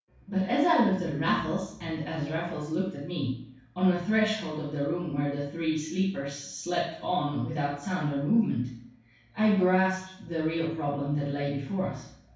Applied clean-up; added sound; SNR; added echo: none; none; none; reverberation time 0.6 s.